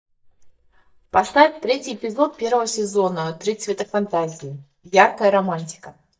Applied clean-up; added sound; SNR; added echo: neural mask model DeepFilterNet 3.